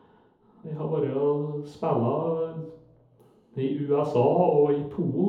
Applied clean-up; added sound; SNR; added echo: none; none; none; reverberation time 2.0 s.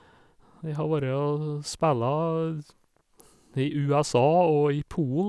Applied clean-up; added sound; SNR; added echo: none; none; none; none.